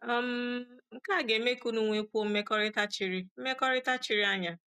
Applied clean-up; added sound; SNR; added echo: none; none; none; none.